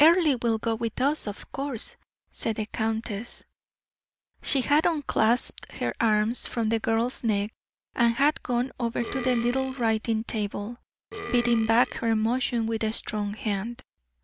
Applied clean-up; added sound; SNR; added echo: none; Burping, eructation; 13 dB; none.